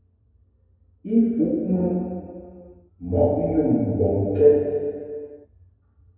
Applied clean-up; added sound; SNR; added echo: none; none; none; reverberation time 2.2 s.